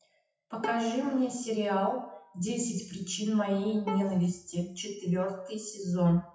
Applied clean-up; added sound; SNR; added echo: classical method WPE with log-MMSE.